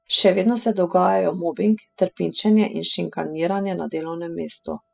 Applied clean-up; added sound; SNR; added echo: classical method spectral subtraction.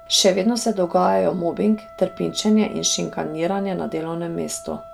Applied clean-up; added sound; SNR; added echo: none; Wind instrument, woodwind instrument; 20 dB; none.